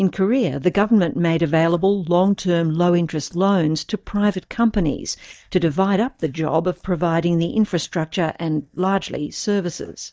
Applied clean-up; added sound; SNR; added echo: neural mask model DeepFilterNet 3.